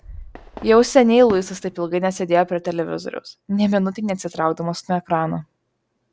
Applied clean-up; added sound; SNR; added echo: none; Fireworks; 19 dB; none.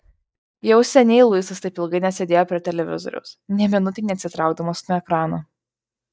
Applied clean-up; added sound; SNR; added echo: neural mask model DeepFilterNet 3.